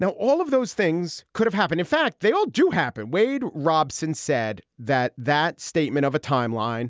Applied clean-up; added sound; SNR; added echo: none; none; none; none.